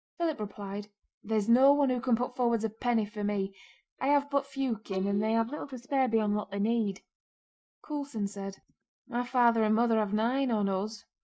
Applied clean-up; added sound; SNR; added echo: neural mask model DeepFilterNet 3.